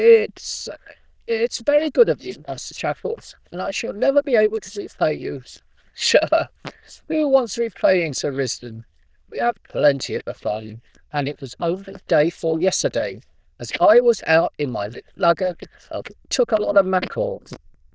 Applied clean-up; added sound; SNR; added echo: neural diffusion model UNIVERSE++.